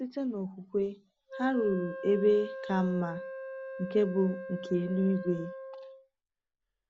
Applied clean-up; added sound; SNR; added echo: none; Wind instrument, woodwind instrument; 11 dB; none.